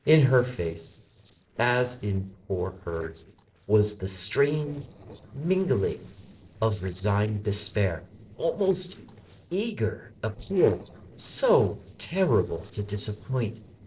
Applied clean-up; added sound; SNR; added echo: neural separator model SepFormer DNS4.